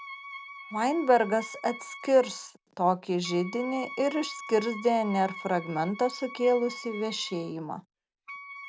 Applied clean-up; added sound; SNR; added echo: none; Wind instrument, woodwind instrument; 15 dB; none.